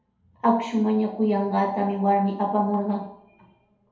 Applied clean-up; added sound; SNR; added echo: none; none; none; reverberation time 2.1 s.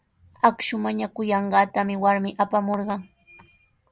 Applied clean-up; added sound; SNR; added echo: none; none; none; none.